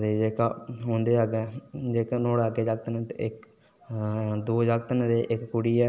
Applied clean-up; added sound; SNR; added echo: none; none; none; none.